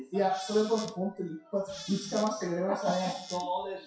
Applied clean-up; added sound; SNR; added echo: classical method WPE with log-MMSE.